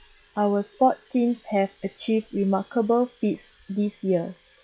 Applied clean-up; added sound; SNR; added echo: classical method log-MMSE.